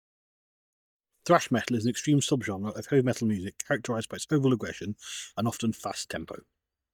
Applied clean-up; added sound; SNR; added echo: neural mask model DeepFilterNet 3.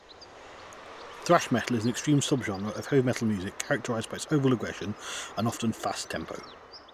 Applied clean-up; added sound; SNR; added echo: none; Bird; 17 dB; none.